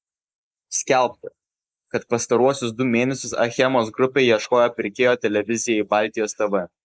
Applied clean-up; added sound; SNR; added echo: neural mask model Resemble Enhance denoiser.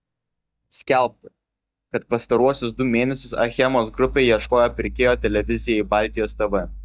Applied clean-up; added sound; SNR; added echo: neural mask model DeepFilterNet 3.